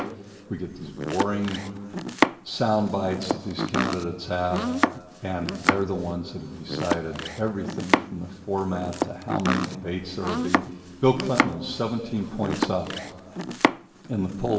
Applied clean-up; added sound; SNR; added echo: none; Domestic sounds, home sounds; 0 dB; reverberation time 1.7 s.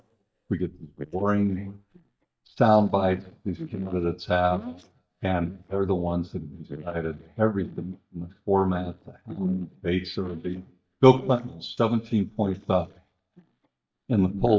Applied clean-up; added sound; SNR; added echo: neural mask model DeepFilterNet 3.